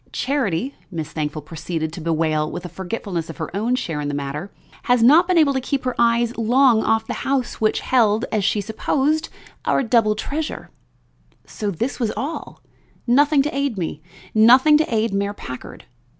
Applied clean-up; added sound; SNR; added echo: none; none; none; none.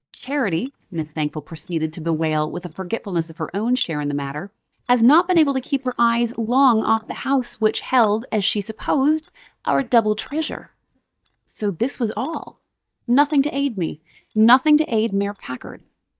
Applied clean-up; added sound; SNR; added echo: neural mask model DeepFilterNet 3.